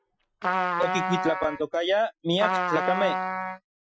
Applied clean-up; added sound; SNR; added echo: classical method Wiener filter.